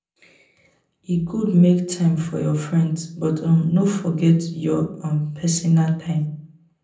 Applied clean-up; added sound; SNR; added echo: none; none; none; reverberation time 0.6 s.